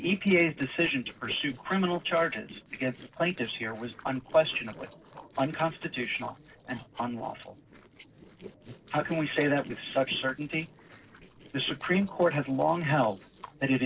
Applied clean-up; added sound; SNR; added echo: neural separator model SepFormer DNS4.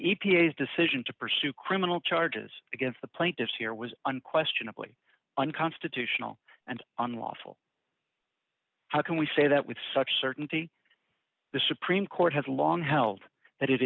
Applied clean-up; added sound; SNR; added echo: none; none; none; none.